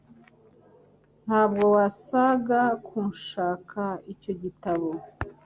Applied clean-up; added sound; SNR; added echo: none; none; none; none.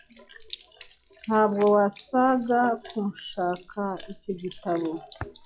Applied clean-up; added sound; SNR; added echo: classical method log-MMSE.